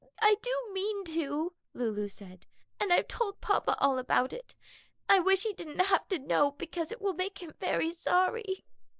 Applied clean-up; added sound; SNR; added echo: neural mask model Resemble Enhance denoiser.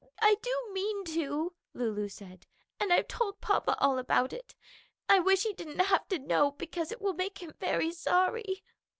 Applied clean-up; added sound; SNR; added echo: none; none; none; none.